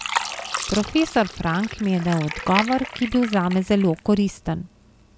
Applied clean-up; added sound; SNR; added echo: none; Fill (with liquid); 10 dB; none.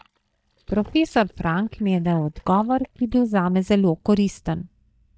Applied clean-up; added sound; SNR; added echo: neural mask model DeepFilterNet 3.